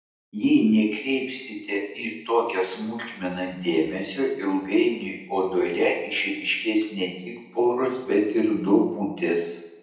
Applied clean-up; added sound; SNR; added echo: none; none; none; reverberation time 0.8 s.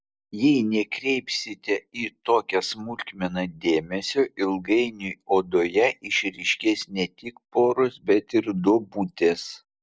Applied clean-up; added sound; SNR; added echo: none; none; none; none.